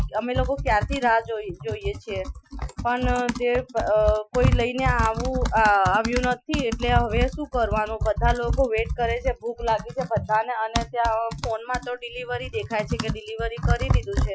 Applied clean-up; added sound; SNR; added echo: classical method Wiener filter.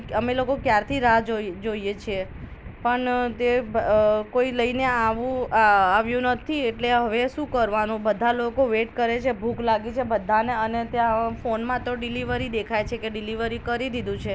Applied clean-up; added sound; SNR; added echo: none; none; none; none.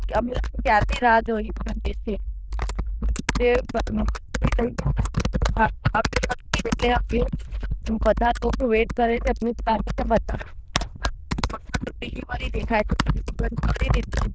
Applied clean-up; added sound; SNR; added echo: neural diffusion model UNIVERSE++.